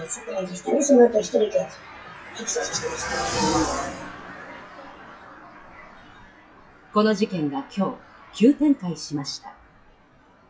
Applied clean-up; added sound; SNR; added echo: classical method WPE with log-MMSE.